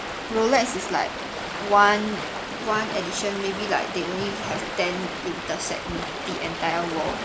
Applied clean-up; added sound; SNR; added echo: none; Stream; 5 dB; none.